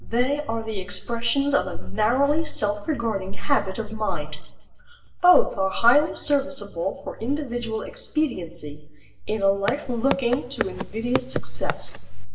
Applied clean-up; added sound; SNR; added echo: none; Walk, footsteps; 9 dB; reverberation time 0.7 s.